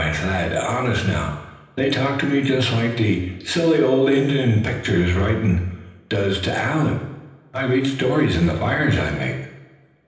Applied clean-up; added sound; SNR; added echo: none; none; none; reverberation time 0.9 s.